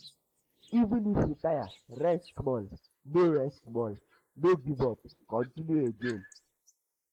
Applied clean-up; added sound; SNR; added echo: neural mask model Resemble Enhance denoiser.